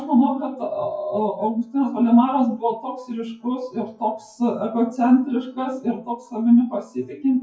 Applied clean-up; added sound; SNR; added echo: classical method WPE with log-MMSE.